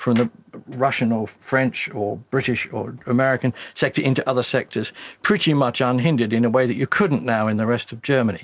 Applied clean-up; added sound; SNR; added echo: none; none; none; none.